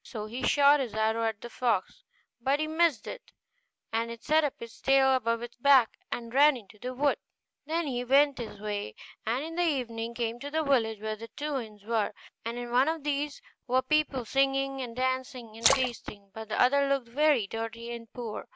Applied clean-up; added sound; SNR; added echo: none; Splash, splatter; 5 dB; none.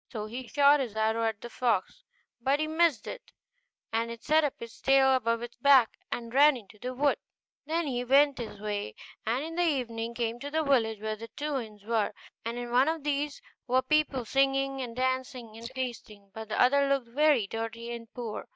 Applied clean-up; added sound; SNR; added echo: neural mask model DeepFilterNet 3.